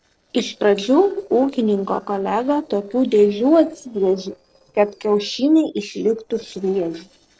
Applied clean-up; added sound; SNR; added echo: neural separator model SepFormer DNS4.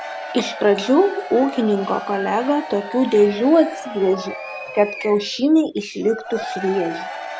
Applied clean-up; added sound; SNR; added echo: none; Crowd / Cheering; 12 dB; none.